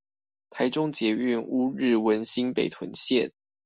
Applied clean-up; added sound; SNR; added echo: none; none; none; none.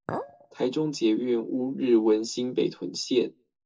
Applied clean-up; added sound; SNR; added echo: neural separator model SepFormer DNS4.